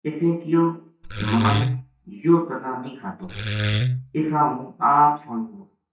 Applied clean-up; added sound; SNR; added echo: neural mask model DeepFilterNet 3.